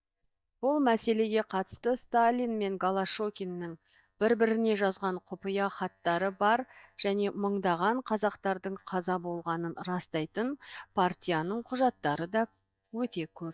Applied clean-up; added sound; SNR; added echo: neural mask model DeepFilterNet 3.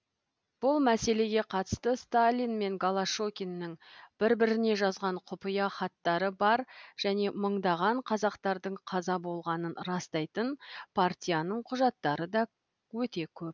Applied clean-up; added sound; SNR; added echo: none; none; none; none.